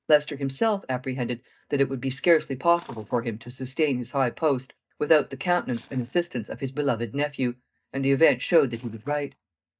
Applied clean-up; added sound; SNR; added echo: neural mask model DeepFilterNet 3.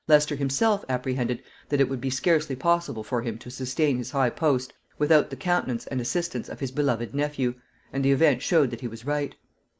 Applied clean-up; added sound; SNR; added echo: none; none; none; none.